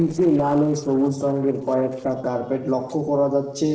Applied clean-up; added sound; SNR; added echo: neural separator model SepFormer DNS4.